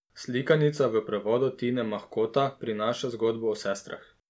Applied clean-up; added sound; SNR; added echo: none; none; none; none.